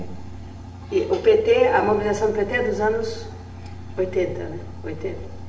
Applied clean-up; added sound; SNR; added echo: none; Alarm; 13 dB; reverberation time 0.7 s.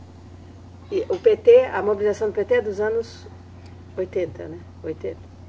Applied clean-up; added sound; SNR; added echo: none; none; none; none.